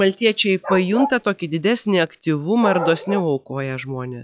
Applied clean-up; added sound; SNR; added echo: classical method log-MMSE.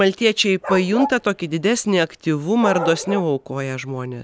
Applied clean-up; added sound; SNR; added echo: none; Bark; 11 dB; none.